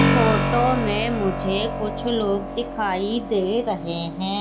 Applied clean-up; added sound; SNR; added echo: none; Keyboard (musical); 1 dB; none.